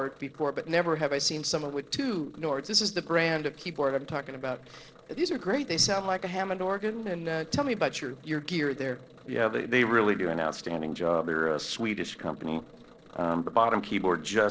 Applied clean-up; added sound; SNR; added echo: neural separator model SepFormer DNS4.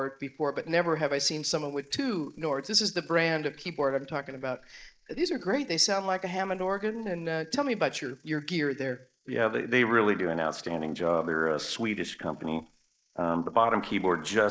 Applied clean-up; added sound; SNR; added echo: neural mask model Resemble Enhance denoiser.